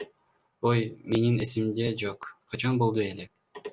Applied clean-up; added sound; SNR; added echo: none; none; none; none.